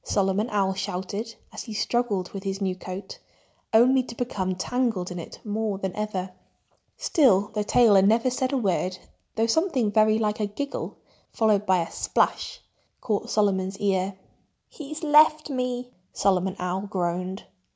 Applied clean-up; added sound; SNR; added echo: none; none; none; none.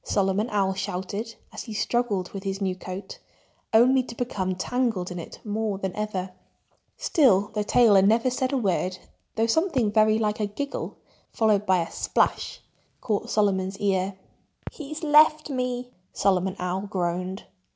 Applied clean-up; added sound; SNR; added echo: none; Crackle; 20 dB; none.